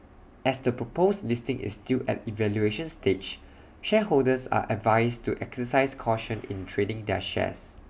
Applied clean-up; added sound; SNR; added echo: none; none; none; none.